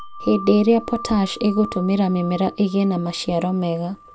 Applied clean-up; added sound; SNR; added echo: none; Wind chime; 16 dB; none.